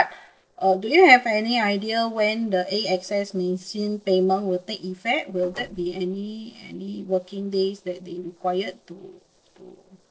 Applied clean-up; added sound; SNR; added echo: neural separator model SepFormer DNS4.